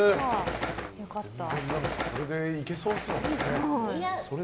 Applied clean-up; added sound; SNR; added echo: none; Bird; 3 dB; none.